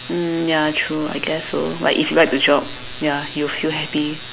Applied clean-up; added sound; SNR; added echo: none; none; none; none.